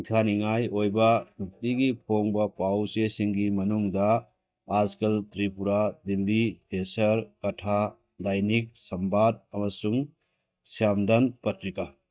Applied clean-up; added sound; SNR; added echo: neural mask model DeepFilterNet 3.